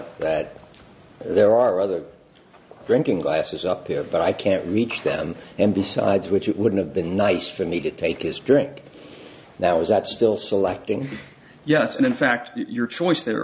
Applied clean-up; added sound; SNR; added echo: none; none; none; none.